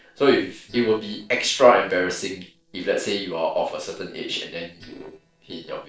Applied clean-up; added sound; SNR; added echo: neural separator model SepFormer DNS4.